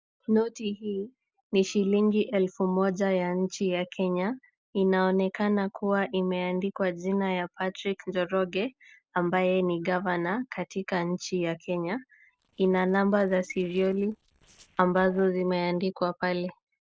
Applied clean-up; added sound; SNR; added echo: neural separator model SepFormer DNS4.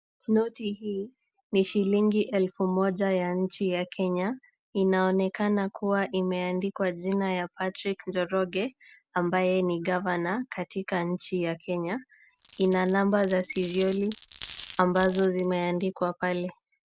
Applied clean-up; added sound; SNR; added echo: none; Glass; 11 dB; none.